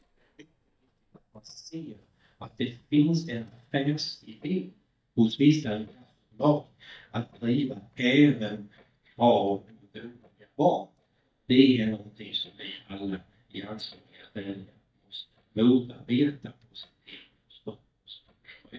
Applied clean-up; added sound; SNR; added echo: neural mask model DeepFilterNet 3.